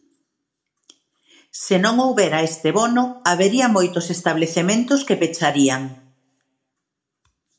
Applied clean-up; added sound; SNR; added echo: none; none; none; reverberation time 0.4 s.